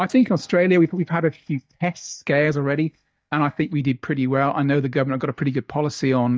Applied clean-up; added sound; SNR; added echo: neural mask model DeepFilterNet 3.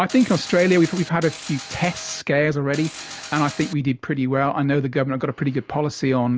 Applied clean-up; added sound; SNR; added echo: none; Mechanisms; 14 dB; none.